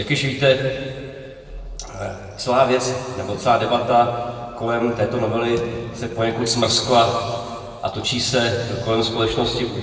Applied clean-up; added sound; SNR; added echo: none; none; none; reverberation time 2.0 s.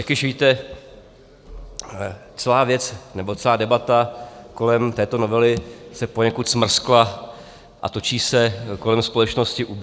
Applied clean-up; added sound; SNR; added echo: none; none; none; none.